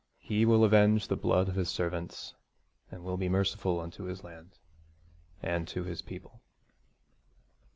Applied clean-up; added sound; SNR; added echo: none; none; none; none.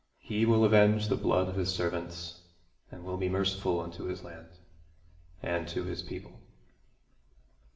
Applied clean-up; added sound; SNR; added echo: none; none; none; reverberation time 0.7 s.